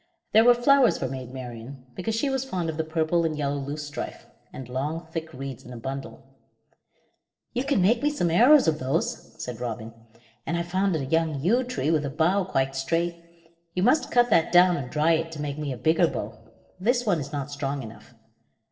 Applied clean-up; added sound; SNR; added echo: neural separator model SepFormer DNS4.